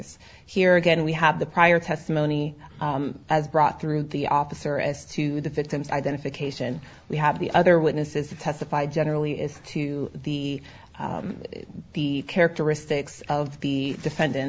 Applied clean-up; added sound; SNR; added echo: none; none; none; none.